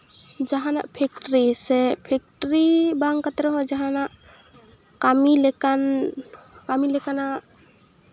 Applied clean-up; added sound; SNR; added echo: none; none; none; none.